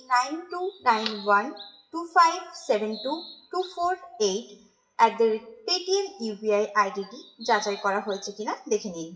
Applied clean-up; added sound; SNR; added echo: classical method WPE with log-MMSE.